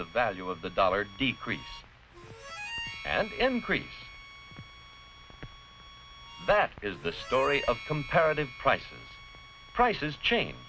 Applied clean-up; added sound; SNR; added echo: none; Harmonica; 14 dB; none.